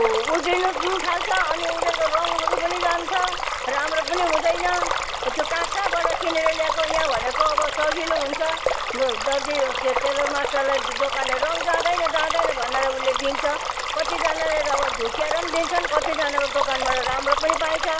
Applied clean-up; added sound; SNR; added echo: none; Stream; 1 dB; none.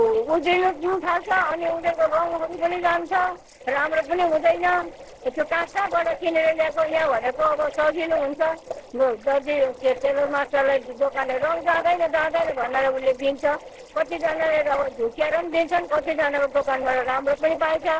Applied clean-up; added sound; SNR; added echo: neural separator model SepFormer DNS4.